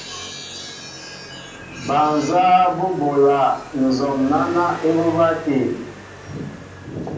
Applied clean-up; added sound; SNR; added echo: none; Motorcycle; 17 dB; reverberation time 0.6 s.